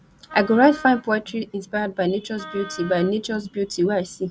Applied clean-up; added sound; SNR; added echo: none; Wind instrument, woodwind instrument; 17 dB; none.